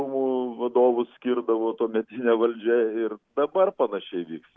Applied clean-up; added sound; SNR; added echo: none; none; none; none.